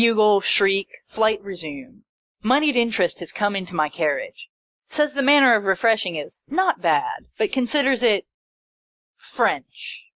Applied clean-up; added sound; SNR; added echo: neural mask model Resemble Enhance denoiser.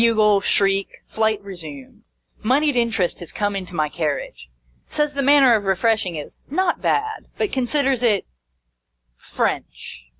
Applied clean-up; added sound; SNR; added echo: none; none; none; none.